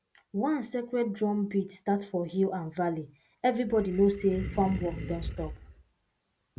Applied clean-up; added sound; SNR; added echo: none; Animal; 9 dB; none.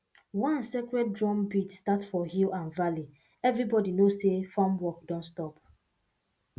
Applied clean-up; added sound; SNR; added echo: none; none; none; none.